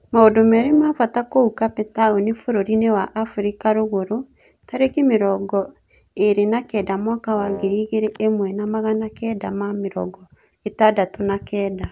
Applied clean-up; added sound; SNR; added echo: none; Wind instrument, woodwind instrument; 16 dB; none.